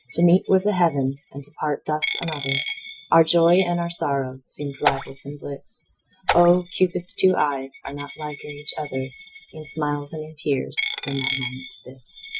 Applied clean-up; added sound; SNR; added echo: classical method Wiener filter.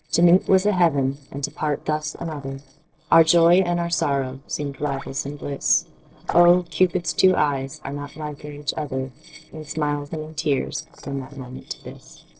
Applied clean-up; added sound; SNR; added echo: neural separator model SepFormer DNS4.